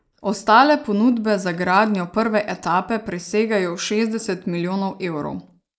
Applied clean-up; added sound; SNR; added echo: neural mask model Resemble Enhance denoiser.